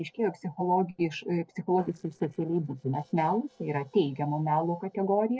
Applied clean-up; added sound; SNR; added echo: neural separator model SepFormer DNS4.